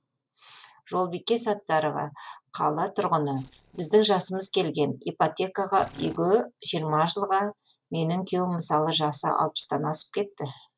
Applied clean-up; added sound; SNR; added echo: neural separator model SepFormer DNS4.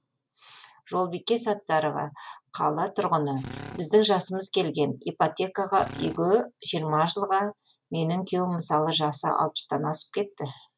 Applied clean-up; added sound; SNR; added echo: none; Drill; 14 dB; none.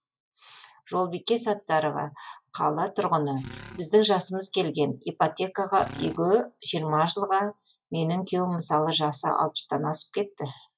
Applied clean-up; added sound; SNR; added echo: classical method log-MMSE.